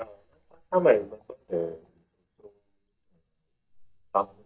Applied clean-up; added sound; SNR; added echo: neural mask model DeepFilterNet 3.